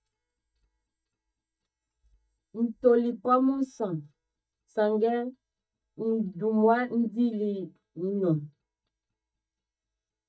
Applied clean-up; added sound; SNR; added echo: neural mask model DeepFilterNet 3.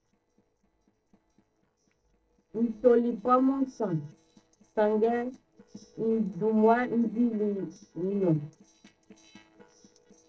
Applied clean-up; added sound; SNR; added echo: neural separator model SepFormer DNS4.